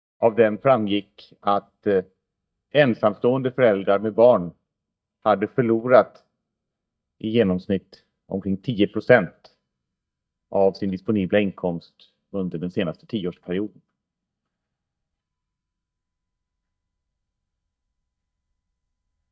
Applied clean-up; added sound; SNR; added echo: neural mask model DeepFilterNet 3.